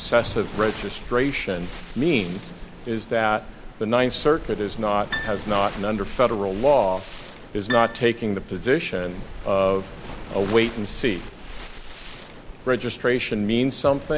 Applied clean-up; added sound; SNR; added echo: none; Waves, surf + Piano; 12 dB; none.